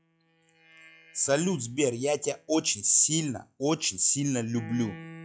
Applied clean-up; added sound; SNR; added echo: classical method log-MMSE.